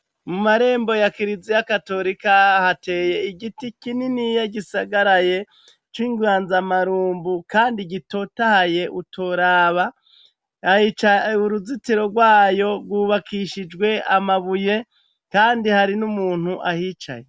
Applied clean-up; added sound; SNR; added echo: none; none; none; none.